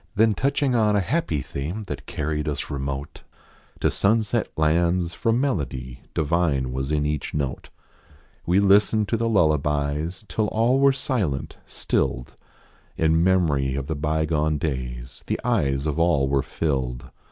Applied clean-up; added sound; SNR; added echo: none; none; none; none.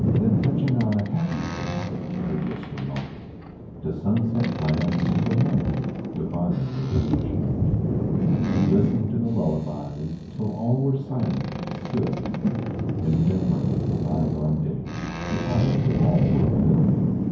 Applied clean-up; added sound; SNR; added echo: none; Boat, Water vehicle; -1 dB; reverberation time 0.9 s.